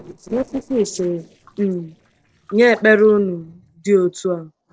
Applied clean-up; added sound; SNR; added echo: neural separator model SepFormer DNS4.